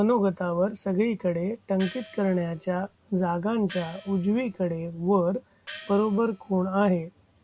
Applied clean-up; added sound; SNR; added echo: none; Gong; 19 dB; none.